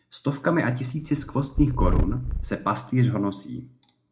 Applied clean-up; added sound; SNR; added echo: none; Purr; 1 dB; reverberation time 0.3 s.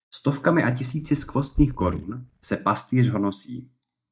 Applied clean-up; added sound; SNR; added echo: neural mask model DeepFilterNet 3.